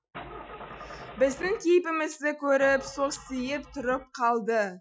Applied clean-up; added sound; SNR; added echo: classical method Wiener filter.